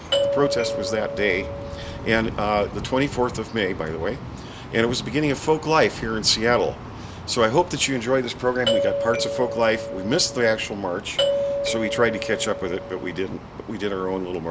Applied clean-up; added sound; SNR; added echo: none; Doorbell; 3 dB; none.